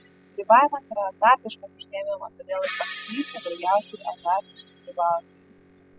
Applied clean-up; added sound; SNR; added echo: classical method spectral subtraction.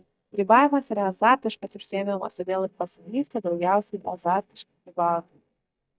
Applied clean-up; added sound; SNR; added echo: neural mask model DeepFilterNet 3.